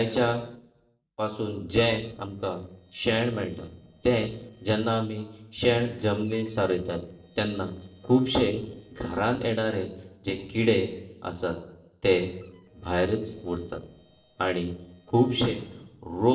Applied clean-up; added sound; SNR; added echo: neural separator model SepFormer DNS4.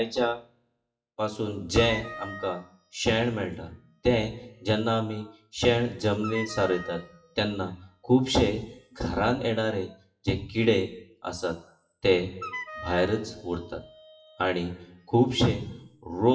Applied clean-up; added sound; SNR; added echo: classical method WPE with log-MMSE.